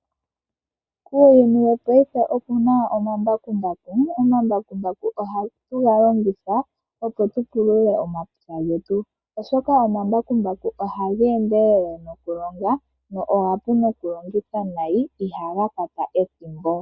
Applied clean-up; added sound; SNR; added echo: none; none; none; none.